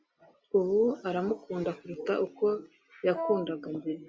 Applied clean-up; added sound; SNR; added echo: classical method log-MMSE.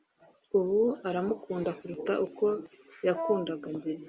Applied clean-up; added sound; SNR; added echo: none; Wind instrument, woodwind instrument; 6 dB; none.